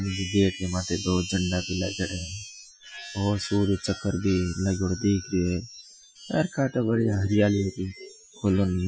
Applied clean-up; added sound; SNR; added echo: classical method Wiener filter.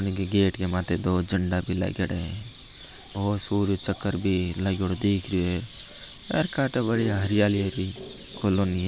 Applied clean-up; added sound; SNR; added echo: none; none; none; none.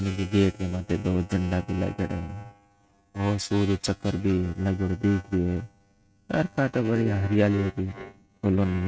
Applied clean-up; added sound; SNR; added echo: neural mask model RNNoise.